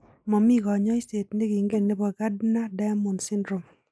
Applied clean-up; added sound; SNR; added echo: neural mask model Resemble Enhance denoiser.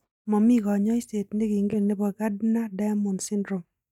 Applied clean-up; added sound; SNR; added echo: neural mask model DeepFilterNet 3.